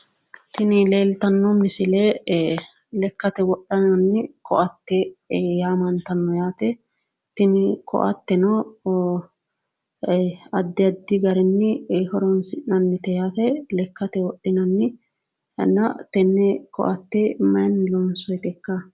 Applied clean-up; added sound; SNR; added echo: none; none; none; none.